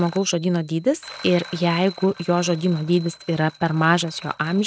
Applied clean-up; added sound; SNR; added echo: neural mask model RNNoise.